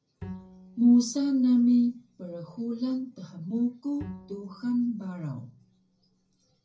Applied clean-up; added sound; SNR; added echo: none; Bowed string instrument; 20 dB; reverberation time 0.4 s.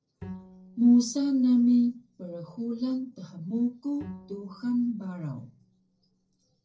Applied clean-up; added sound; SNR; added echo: neural separator model SepFormer DNS4.